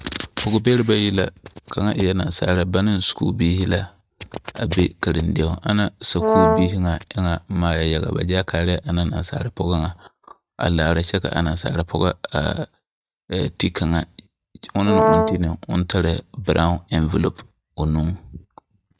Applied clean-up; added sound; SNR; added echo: neural mask model RNNoise.